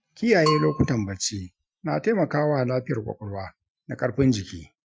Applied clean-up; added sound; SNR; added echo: classical method Wiener filter.